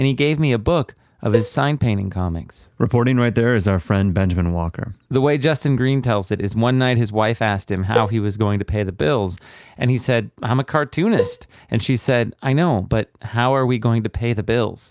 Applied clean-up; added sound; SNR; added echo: none; Cowbell; 9 dB; none.